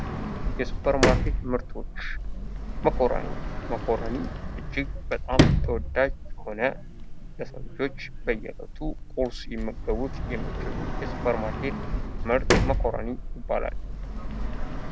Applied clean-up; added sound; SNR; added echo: none; Sliding door; -3 dB; none.